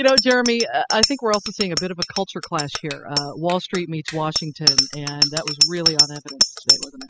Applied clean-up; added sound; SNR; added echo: classical method spectral subtraction.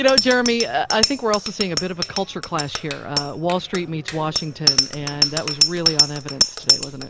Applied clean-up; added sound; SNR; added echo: none; Bicycle bell; 0 dB; none.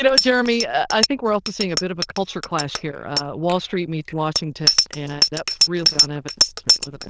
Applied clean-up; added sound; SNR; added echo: neural diffusion model UNIVERSE++.